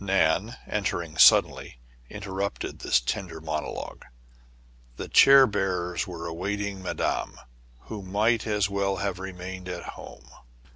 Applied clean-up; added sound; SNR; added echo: none; none; none; none.